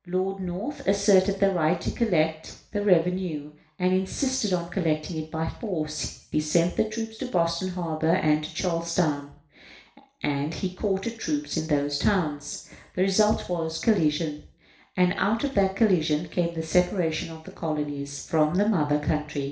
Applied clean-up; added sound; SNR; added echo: none; none; none; reverberation time 0.5 s.